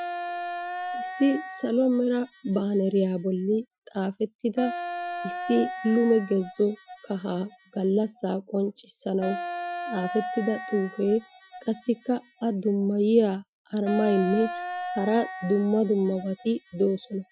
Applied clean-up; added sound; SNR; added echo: classical method Wiener filter.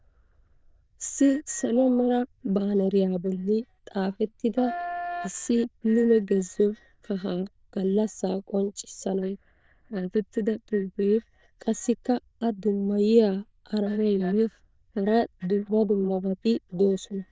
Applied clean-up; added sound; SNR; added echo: neural diffusion model UNIVERSE++.